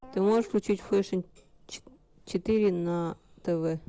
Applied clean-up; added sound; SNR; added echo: none; none; none; none.